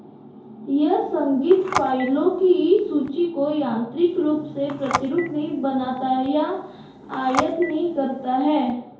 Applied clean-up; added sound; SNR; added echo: none; Telephone; 12 dB; reverberation time 2.4 s.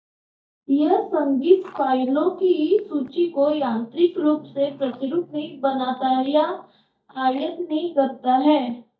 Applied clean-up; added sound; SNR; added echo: neural mask model DeepFilterNet 3.